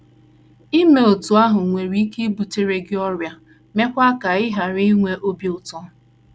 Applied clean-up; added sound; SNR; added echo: none; none; none; none.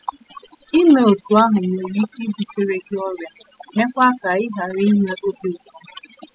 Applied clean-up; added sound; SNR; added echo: classical method spectral subtraction.